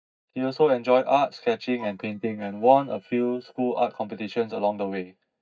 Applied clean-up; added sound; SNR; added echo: neural mask model DeepFilterNet 3.